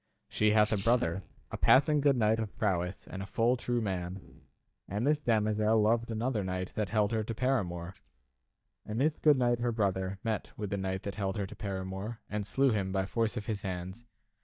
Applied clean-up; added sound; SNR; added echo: neural mask model DeepFilterNet 3.